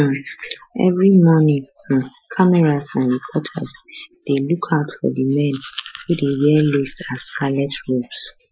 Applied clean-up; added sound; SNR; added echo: classical method Wiener filter.